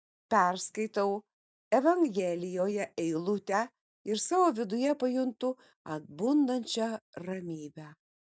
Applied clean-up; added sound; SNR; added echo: none; none; none; none.